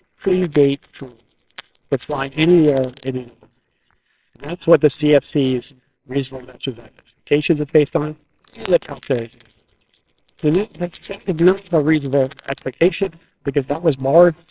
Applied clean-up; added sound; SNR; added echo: neural separator model SepFormer WHAMR!.